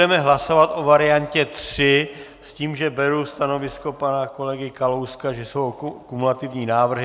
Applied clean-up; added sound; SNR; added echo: none; none; none; none.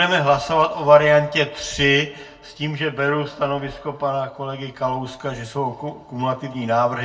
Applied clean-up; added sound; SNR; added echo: none; none; none; reverberation time 0.2 s.